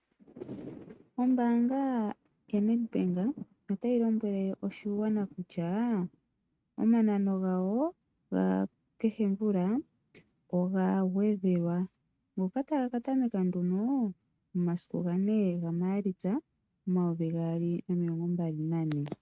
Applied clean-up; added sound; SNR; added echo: neural mask model RNNoise.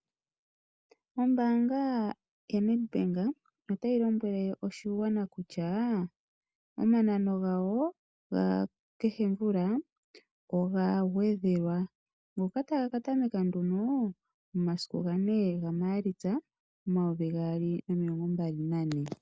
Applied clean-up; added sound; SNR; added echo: none; none; none; none.